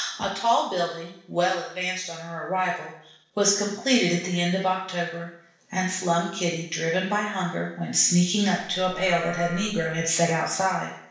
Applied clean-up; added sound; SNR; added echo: neural separator model SepFormer DNS4.